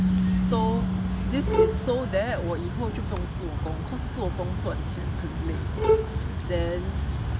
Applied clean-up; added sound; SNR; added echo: none; Keyboard (musical) + Bowed string instrument; 2 dB; none.